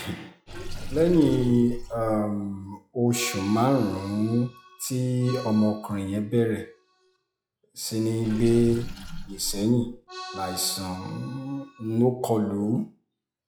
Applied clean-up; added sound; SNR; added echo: classical method log-MMSE.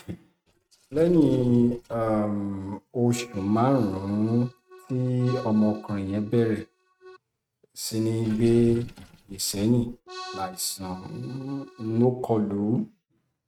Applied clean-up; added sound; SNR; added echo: neural mask model RNNoise.